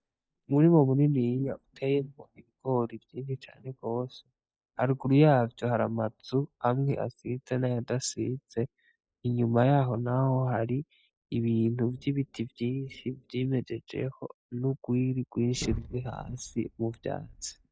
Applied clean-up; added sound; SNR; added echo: neural mask model DeepFilterNet 3.